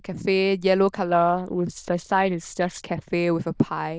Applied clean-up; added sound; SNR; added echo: neural diffusion model UNIVERSE++.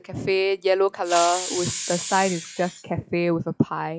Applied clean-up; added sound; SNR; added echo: classical method log-MMSE.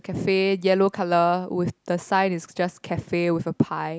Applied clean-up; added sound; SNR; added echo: none; none; none; none.